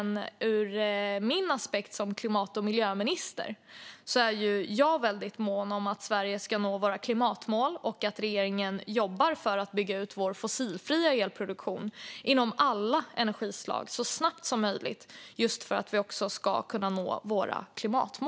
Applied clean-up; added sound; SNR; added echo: none; none; none; none.